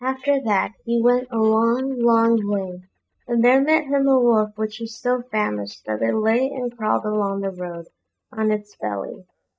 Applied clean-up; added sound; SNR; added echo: neural mask model DeepFilterNet 3.